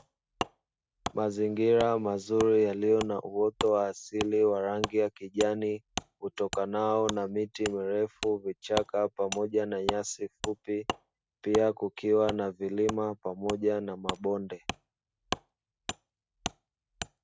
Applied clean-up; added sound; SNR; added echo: none; Wood; 11 dB; none.